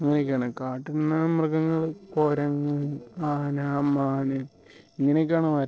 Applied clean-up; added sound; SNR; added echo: neural separator model SepFormer DNS4.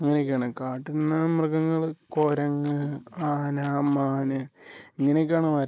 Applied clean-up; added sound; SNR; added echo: neural mask model Resemble Enhance denoiser.